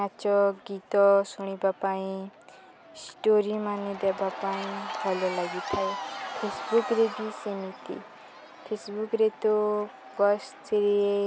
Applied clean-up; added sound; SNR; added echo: none; Crowd / Cheering; 12 dB; none.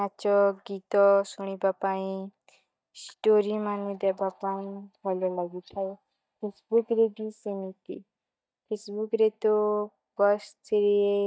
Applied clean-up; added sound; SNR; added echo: neural mask model DeepFilterNet 3.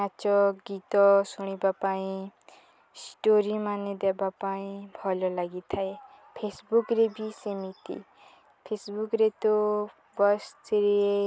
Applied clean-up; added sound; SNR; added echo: none; none; none; none.